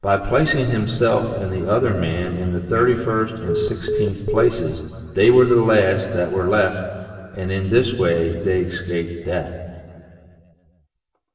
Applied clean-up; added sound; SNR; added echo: none; Telephone; 4 dB; reverberation time 2.5 s.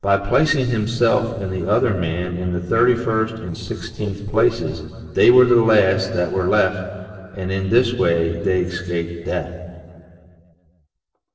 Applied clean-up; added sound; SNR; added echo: neural separator model SepFormer DNS4.